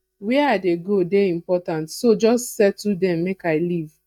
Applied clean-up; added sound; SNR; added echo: neural mask model DeepFilterNet 3.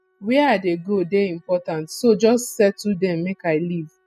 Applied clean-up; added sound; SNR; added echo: classical method spectral subtraction.